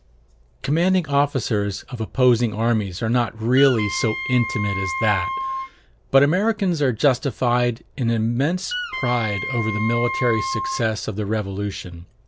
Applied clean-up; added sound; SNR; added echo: none; Wind instrument, woodwind instrument; 6 dB; none.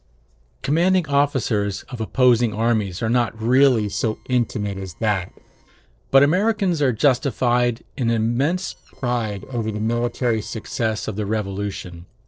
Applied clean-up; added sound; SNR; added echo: neural separator model SepFormer DNS4.